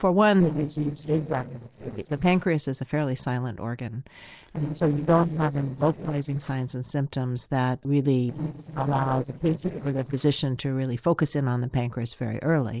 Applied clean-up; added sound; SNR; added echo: neural separator model SepFormer DNS4.